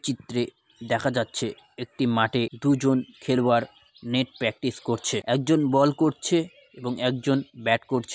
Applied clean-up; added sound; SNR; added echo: none; none; none; none.